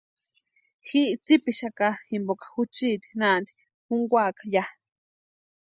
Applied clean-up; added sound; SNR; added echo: none; none; none; none.